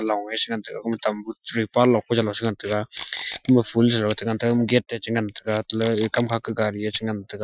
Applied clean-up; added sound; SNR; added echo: classical method Wiener filter.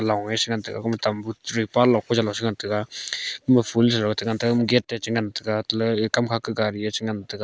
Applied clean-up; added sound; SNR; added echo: none; none; none; none.